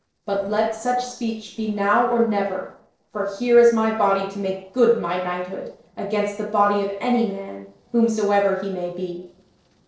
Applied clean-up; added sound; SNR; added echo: neural separator model SepFormer DNS4.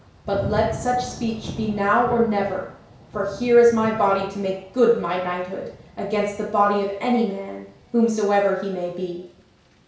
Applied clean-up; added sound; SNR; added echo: none; Thunder / Rain; 16 dB; reverberation time 0.6 s.